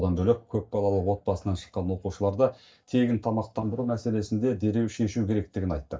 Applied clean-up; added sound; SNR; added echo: neural mask model DeepFilterNet 3.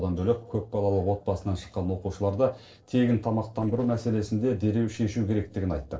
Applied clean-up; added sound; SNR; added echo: neural separator model SepFormer DNS4.